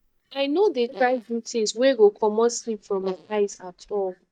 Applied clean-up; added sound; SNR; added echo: neural mask model DeepFilterNet 3.